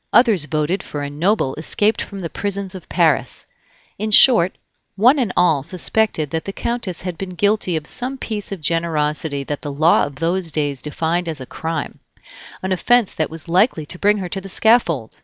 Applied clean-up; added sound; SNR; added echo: none; none; none; none.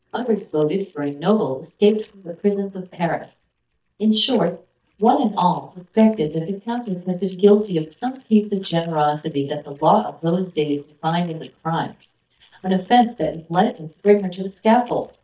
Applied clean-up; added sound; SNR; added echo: neural mask model DeepFilterNet 3.